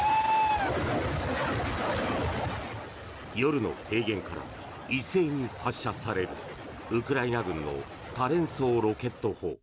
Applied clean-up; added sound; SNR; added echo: none; none; none; none.